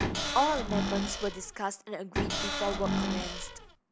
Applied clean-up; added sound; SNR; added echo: none; Cupboard open or close / Door; -1 dB; none.